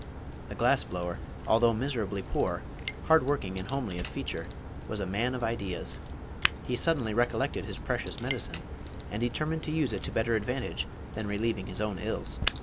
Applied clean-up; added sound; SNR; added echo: none; Crack + Fire; 5 dB; none.